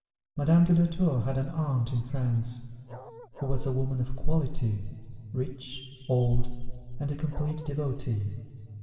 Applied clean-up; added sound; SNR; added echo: none; Bark; 19 dB; reverberation time 2.2 s.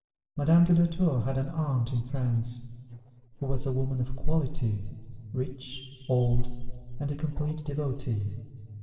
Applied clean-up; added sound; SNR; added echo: neural separator model SepFormer DNS4.